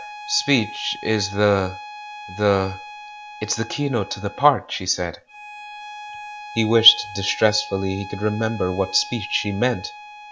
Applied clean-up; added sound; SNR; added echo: none; Bowed string instrument; 14 dB; none.